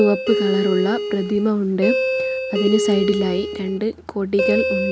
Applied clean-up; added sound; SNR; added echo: none; Doorbell; 2 dB; none.